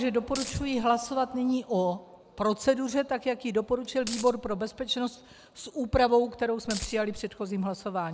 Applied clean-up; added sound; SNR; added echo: none; Coin (dropping); 10 dB; none.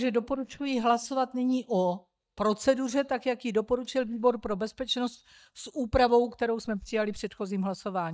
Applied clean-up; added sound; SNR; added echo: neural mask model DeepFilterNet 3.